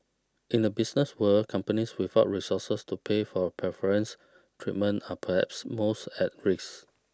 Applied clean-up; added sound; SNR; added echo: none; none; none; none.